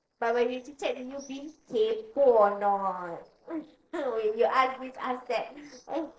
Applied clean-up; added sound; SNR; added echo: neural separator model SepFormer DNS4.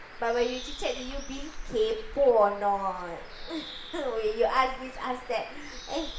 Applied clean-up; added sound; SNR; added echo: none; Bird; 11 dB; reverberation time 0.6 s.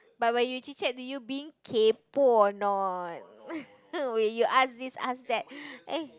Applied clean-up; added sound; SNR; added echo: none; none; none; none.